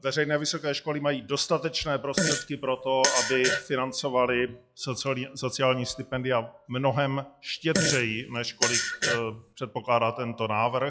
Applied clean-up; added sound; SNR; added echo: classical method log-MMSE.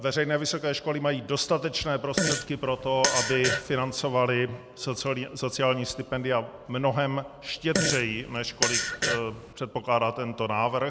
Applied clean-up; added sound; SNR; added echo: none; Fart; 1 dB; none.